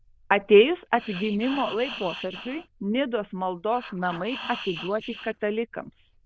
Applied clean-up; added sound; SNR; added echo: neural diffusion model UNIVERSE++.